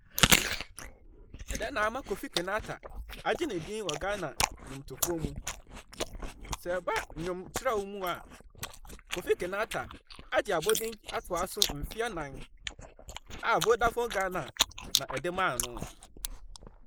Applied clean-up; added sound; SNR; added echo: neural mask model Resemble Enhance denoiser.